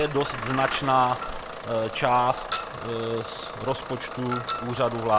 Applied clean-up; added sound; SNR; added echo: none; Engine starting / Bus + Chink, clink; 5 dB; none.